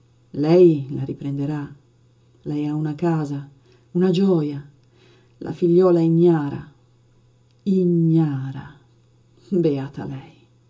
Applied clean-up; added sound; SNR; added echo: none; none; none; reverberation time 0.2 s.